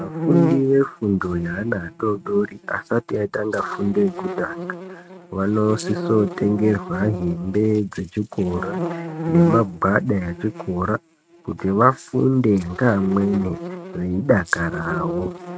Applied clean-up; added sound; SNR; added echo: neural mask model RNNoise.